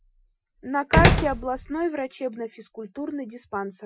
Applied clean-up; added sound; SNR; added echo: classical method Wiener filter.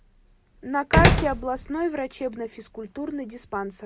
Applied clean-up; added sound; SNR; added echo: none; Slam; -4 dB; none.